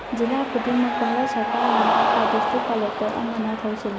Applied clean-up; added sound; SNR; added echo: none; Cheering + Wind instrument, woodwind instrument; -1 dB; none.